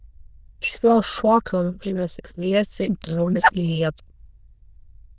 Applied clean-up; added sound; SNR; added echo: neural diffusion model UNIVERSE++.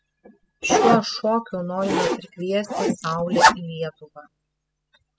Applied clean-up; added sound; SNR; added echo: classical method spectral subtraction.